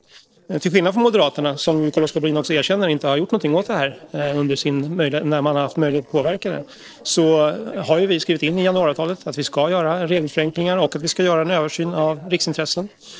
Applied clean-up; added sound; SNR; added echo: neural separator model SepFormer DNS4.